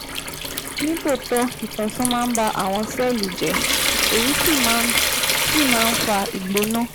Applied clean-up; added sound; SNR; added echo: none; Trickle, dribble / Sink (filling or washing) / Water tap, faucet; -1 dB; none.